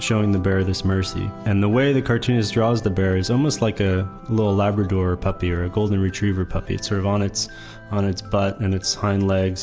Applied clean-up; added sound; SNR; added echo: none; none; none; none.